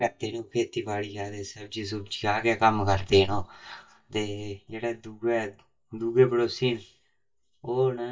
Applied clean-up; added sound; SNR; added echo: neural mask model DeepFilterNet 3.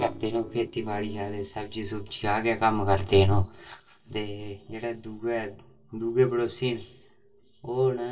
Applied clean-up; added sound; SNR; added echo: neural separator model SepFormer DNS4.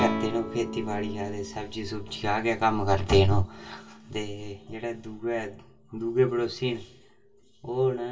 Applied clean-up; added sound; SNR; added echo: none; Guitar; 11 dB; reverberation time 0.1 s.